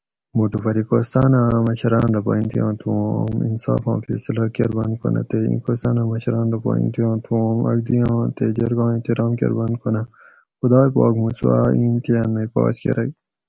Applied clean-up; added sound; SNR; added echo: none; none; none; none.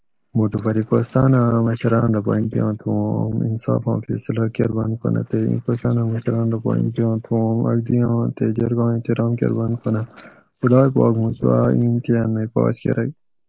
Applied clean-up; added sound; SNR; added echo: neural mask model Resemble Enhance denoiser.